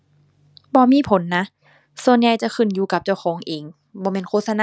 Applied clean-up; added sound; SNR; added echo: none; none; none; none.